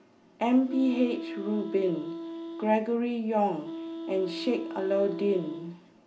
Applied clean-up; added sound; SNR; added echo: none; Wind instrument, woodwind instrument; 10 dB; reverberation time 0.2 s.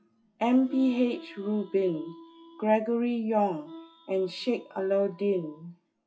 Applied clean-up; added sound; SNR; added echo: classical method WPE with log-MMSE.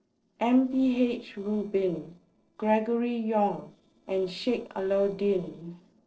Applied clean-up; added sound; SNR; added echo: neural separator model SepFormer DNS4.